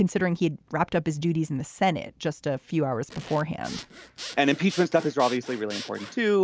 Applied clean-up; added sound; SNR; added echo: none; Zipper (clothing) / Sawing; 15 dB; none.